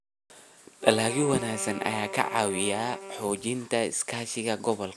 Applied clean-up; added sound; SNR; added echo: none; Wind instrument, woodwind instrument; 12 dB; none.